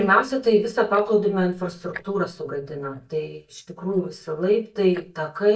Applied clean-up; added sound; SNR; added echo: neural mask model DeepFilterNet 3.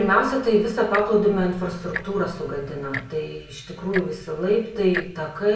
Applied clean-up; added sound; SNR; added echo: none; Tick-tock; 15 dB; reverberation time 0.2 s.